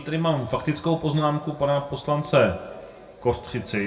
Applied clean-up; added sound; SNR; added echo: none; none; none; reverberation time 0.2 s.